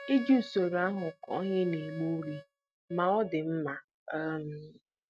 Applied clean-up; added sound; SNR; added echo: neural mask model RNNoise.